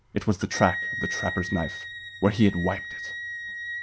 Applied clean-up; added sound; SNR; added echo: none; Wind instrument, woodwind instrument; 7 dB; none.